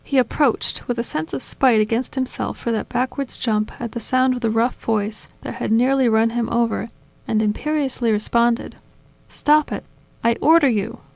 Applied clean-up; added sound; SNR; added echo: none; none; none; none.